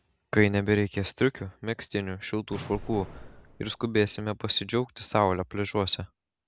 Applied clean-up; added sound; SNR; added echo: none; Explosion; 17 dB; none.